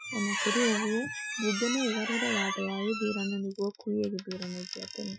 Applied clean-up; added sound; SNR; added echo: classical method Wiener filter.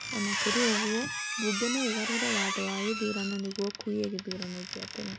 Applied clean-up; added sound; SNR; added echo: none; Squeak + Squeak; 1 dB; none.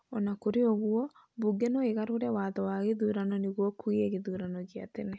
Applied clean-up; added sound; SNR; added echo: none; none; none; none.